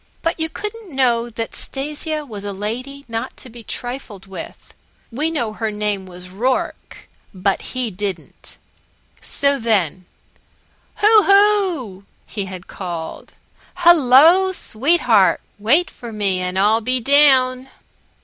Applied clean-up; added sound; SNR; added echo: none; none; none; none.